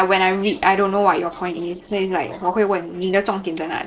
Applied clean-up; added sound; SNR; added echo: neural separator model SepFormer DNS4.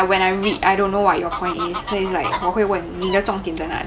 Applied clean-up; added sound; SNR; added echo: none; Fowl + Dog; 11 dB; none.